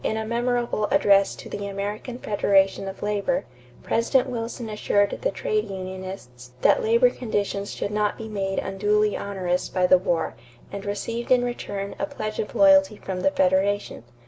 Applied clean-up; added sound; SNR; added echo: none; none; none; none.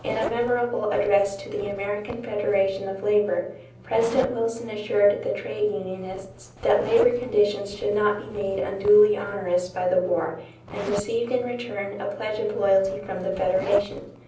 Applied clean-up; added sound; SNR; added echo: none; Zipper (clothing); 15 dB; reverberation time 0.6 s.